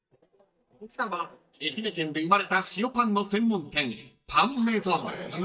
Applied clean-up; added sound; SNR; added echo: neural mask model DeepFilterNet 3.